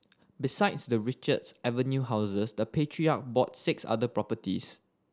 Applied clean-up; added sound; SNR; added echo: none; none; none; none.